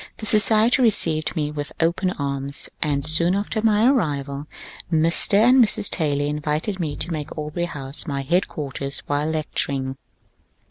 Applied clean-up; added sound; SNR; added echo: none; Bowed string instrument; 19 dB; none.